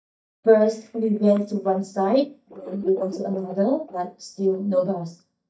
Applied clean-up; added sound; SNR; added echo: neural mask model DeepFilterNet 3.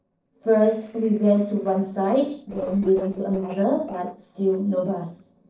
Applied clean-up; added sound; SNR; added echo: neural separator model SepFormer DNS4.